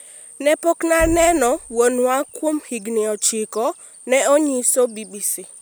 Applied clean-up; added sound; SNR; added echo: none; Knock; 17 dB; none.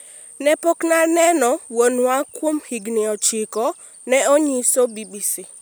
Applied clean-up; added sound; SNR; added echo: none; none; none; none.